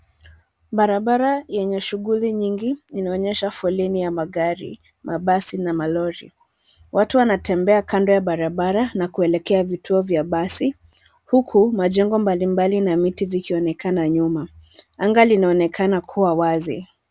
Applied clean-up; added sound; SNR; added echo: none; none; none; none.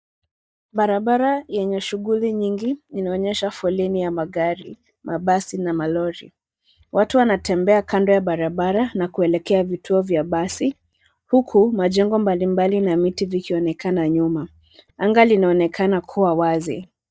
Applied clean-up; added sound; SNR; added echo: neural mask model DeepFilterNet 3.